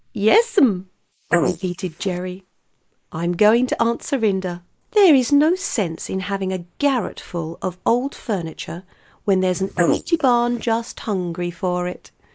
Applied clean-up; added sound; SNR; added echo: neural mask model Resemble Enhance denoiser.